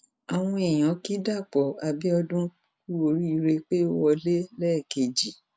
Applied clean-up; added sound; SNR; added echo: none; none; none; none.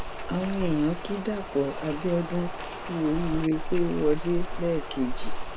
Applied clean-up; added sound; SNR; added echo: none; Rain; 2 dB; none.